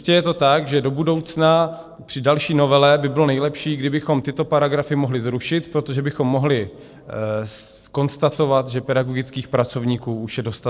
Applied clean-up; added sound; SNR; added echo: neural separator model SepFormer DNS4.